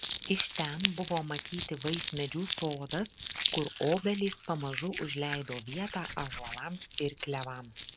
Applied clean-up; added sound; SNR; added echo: none; Crumpling, crinkling; -1 dB; none.